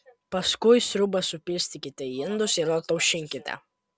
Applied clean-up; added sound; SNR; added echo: none; none; none; none.